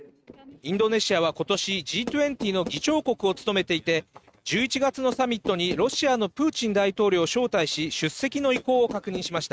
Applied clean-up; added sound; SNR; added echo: neural mask model RNNoise.